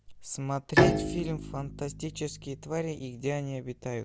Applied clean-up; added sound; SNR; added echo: none; Bowed string instrument; -2 dB; none.